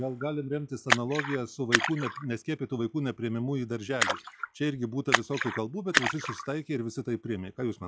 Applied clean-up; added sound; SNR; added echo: classical method log-MMSE.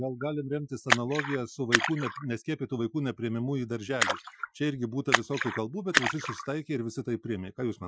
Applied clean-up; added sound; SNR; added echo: classical method Wiener filter.